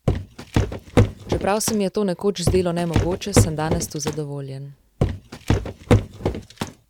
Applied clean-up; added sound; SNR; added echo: none; Walk, footsteps; -4 dB; none.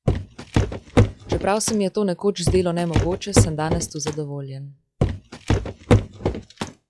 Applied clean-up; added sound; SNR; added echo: classical method log-MMSE.